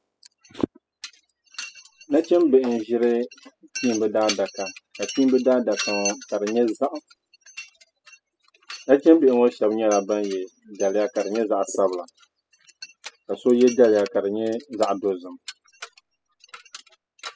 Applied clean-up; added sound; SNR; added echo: classical method spectral subtraction.